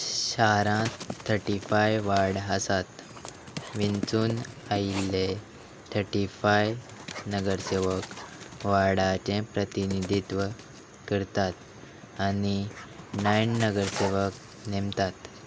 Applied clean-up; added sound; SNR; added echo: none; Dog; 13 dB; none.